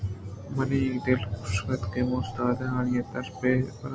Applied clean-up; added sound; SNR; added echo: none; none; none; none.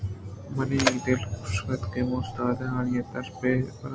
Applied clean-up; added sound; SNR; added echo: none; Mechanisms; 9 dB; none.